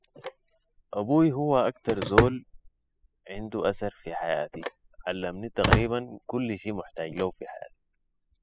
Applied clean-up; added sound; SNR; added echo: classical method spectral subtraction.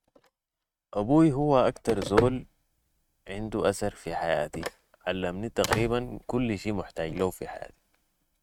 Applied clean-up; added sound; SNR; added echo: neural mask model RNNoise.